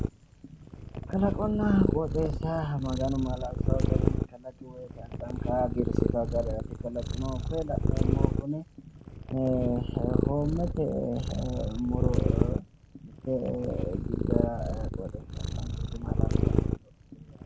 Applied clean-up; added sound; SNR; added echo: none; Purr; -3 dB; none.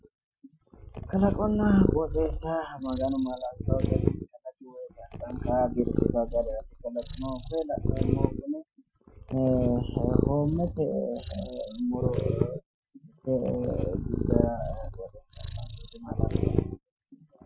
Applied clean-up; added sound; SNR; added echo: classical method Wiener filter.